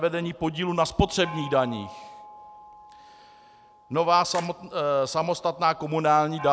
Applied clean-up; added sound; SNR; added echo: none; Gong + Splash, splatter; 19 dB; none.